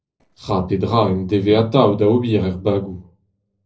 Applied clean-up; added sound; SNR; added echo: neural separator model SepFormer DNS4.